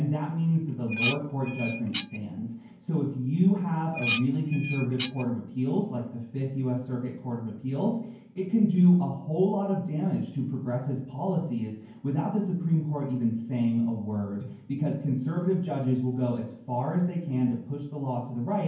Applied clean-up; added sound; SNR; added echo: none; Dishes, pots, and pans; 9 dB; reverberation time 0.9 s.